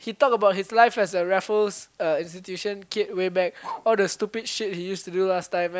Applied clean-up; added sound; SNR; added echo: neural mask model Resemble Enhance denoiser.